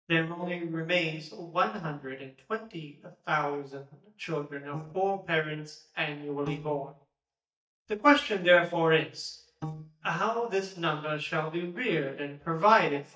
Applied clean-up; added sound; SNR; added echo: neural mask model DeepFilterNet 3.